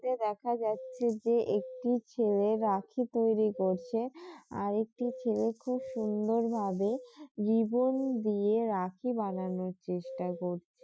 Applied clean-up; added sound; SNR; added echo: classical method Wiener filter.